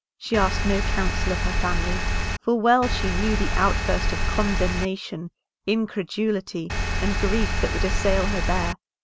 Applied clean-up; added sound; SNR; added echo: none; Engine; -3 dB; none.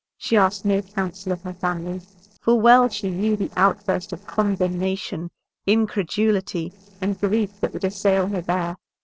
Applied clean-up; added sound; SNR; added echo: neural separator model SepFormer DNS4.